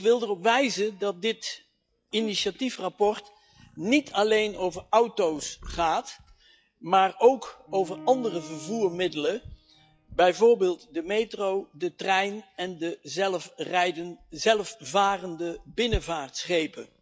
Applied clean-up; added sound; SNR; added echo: classical method log-MMSE.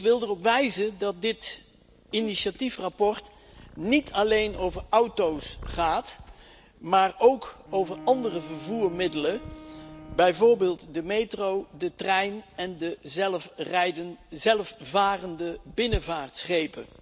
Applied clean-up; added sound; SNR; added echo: none; Purr + Bowed string instrument; 17 dB; none.